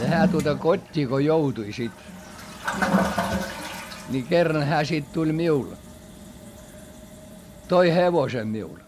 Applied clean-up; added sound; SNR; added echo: none; Toilet flush; 6 dB; none.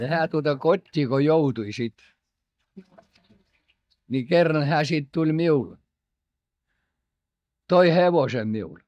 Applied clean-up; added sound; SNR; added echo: neural mask model DeepFilterNet 3.